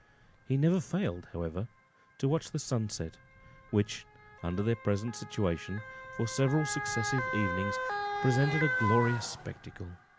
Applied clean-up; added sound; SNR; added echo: none; Motor vehicle (road) / Siren; 6 dB; none.